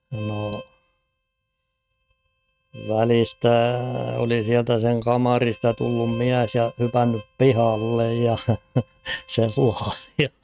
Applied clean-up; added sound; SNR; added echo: neural mask model RNNoise.